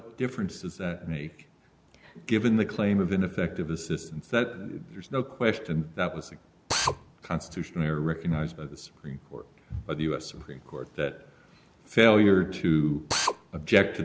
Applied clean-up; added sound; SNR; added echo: none; Drill; 2 dB; none.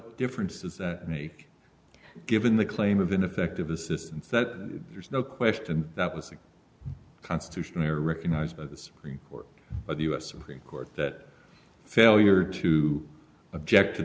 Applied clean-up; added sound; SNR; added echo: none; none; none; none.